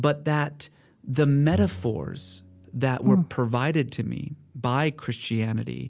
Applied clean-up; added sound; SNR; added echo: none; Bowed string instrument; 14 dB; none.